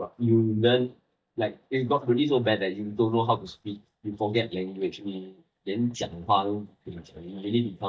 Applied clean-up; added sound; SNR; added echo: neural mask model DeepFilterNet 3.